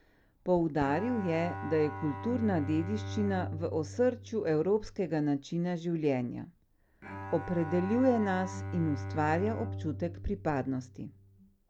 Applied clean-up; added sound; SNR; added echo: none; Bowed string instrument; 10 dB; none.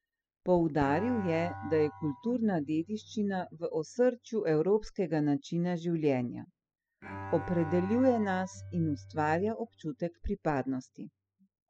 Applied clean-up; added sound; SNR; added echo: classical method spectral subtraction.